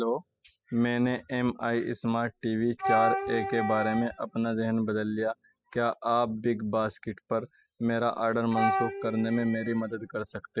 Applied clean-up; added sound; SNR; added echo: classical method spectral subtraction.